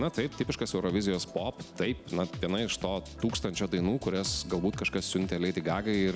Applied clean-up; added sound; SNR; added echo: none; none; none; none.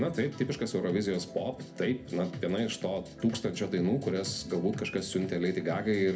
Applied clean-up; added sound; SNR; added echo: none; none; none; reverberation time 0.3 s.